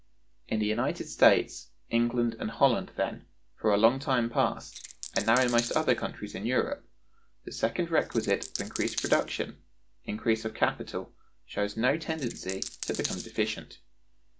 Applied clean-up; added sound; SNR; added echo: none; Coin (dropping); 10 dB; none.